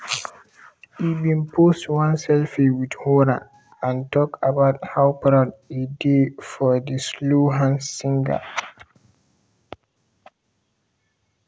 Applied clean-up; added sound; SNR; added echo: none; none; none; none.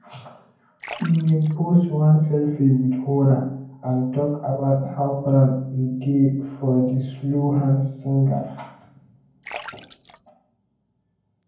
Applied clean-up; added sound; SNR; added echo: none; Splash, splatter; 20 dB; reverberation time 0.9 s.